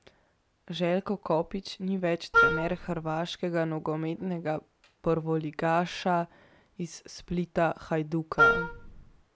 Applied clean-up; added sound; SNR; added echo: none; Wind instrument, woodwind instrument; -4 dB; none.